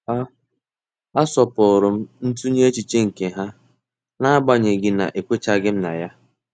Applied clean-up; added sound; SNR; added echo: none; none; none; none.